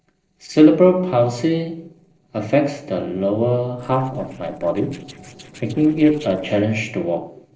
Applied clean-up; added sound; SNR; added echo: neural separator model SepFormer DNS4.